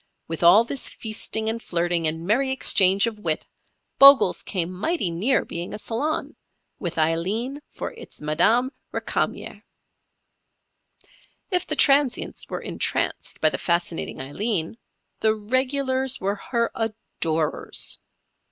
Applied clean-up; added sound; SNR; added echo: none; none; none; none.